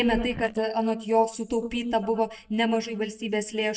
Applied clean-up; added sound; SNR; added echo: neural mask model DeepFilterNet 3.